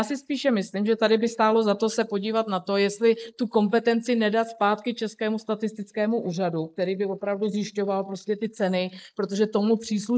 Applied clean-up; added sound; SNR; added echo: neural mask model Resemble Enhance denoiser.